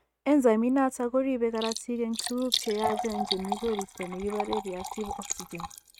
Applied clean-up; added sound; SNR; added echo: neural mask model RNNoise.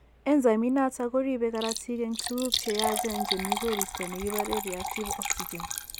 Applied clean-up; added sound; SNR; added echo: none; Liquid; 5 dB; none.